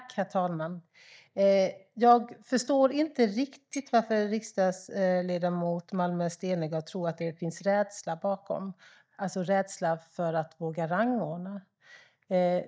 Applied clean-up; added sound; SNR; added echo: neural mask model DeepFilterNet 3.